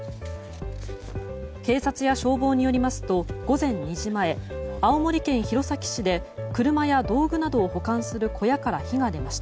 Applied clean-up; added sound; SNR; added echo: none; none; none; none.